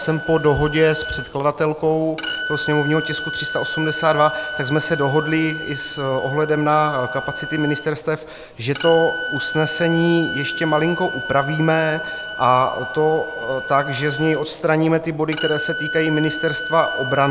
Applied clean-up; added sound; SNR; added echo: none; Bowed string instrument; 8 dB; none.